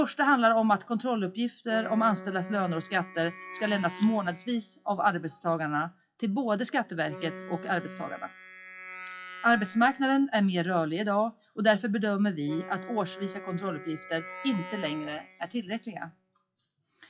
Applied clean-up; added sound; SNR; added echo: classical method WPE with log-MMSE.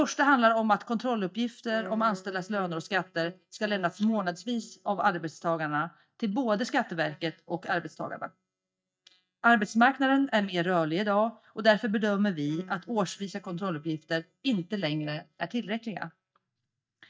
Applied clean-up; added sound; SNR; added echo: neural mask model DeepFilterNet 3.